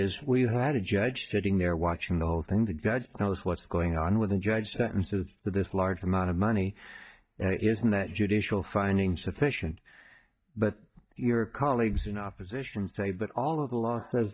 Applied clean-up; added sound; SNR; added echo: neural mask model DeepFilterNet 3.